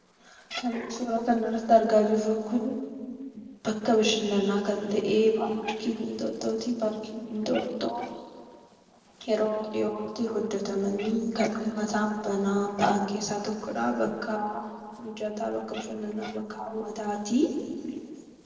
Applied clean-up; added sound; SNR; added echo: neural separator model SepFormer DNS4.